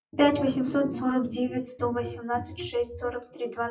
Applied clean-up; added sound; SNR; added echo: classical method WPE with log-MMSE.